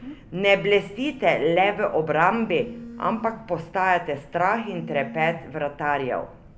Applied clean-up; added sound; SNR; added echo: none; Telephone; 18 dB; none.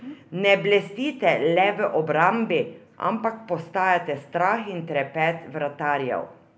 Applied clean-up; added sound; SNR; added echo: none; none; none; none.